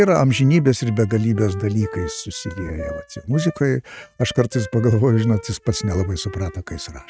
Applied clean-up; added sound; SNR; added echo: neural mask model RNNoise.